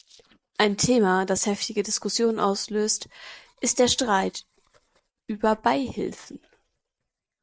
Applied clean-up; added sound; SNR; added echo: neural mask model RNNoise.